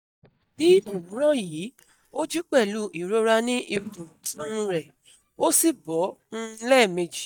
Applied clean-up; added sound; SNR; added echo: neural mask model DeepFilterNet 3.